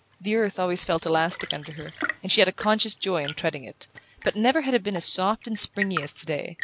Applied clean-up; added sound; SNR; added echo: none; Tap / Fill (with liquid) / Trickle, dribble / Chirp, tweet / Engine; 12 dB; none.